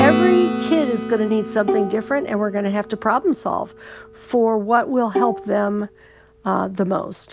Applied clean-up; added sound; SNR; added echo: none; Bowed string instrument + Acoustic guitar / Strum; 6 dB; none.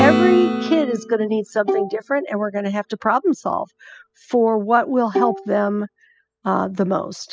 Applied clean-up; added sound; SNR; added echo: classical method spectral subtraction.